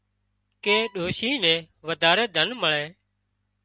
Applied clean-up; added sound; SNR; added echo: none; Bowed string instrument; 11 dB; none.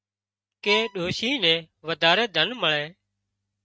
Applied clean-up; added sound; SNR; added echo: neural mask model RNNoise.